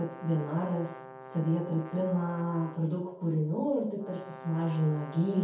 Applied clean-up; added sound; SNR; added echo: none; Brass instrument; 16 dB; reverberation time 0.6 s.